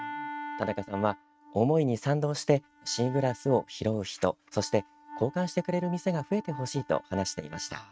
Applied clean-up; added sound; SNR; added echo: neural mask model RNNoise.